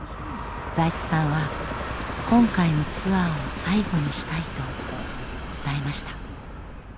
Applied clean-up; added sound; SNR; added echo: none; Train; 5 dB; none.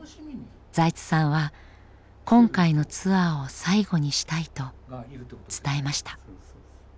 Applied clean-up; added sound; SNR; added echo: none; none; none; none.